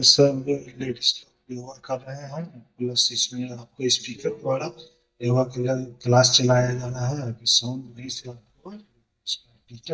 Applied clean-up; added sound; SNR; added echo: neural mask model DeepFilterNet 3.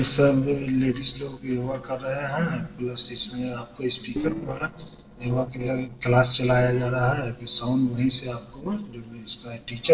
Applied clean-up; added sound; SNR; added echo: neural separator model SepFormer DNS4.